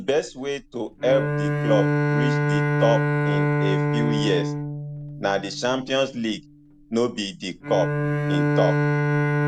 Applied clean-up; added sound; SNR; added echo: none; Bowed string instrument; -3 dB; none.